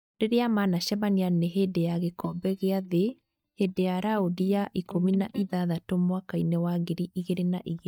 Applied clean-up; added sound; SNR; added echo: neural mask model DeepFilterNet 3.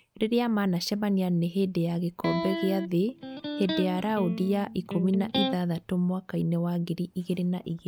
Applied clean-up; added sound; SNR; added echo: none; Electric guitar; 6 dB; none.